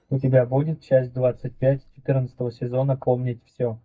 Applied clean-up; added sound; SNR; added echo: neural mask model DeepFilterNet 3.